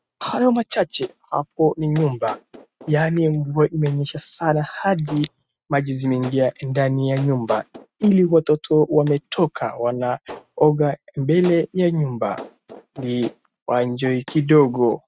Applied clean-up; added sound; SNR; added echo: neural mask model RNNoise.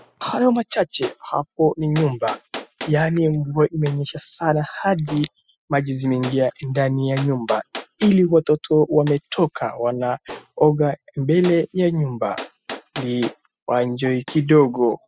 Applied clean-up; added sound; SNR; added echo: classical method spectral subtraction.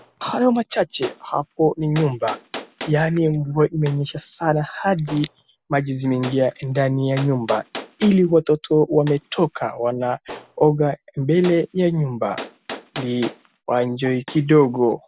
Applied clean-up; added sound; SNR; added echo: none; Gunshot, gunfire; 18 dB; none.